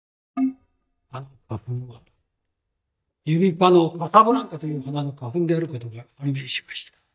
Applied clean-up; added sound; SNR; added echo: neural mask model DeepFilterNet 3.